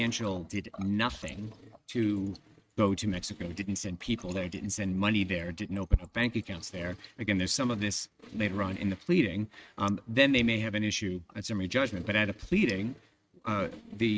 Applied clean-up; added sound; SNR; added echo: neural mask model RNNoise.